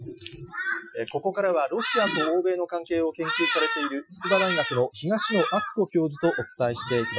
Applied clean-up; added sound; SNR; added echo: classical method Wiener filter.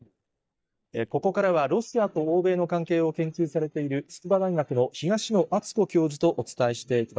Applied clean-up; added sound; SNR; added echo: neural mask model DeepFilterNet 3.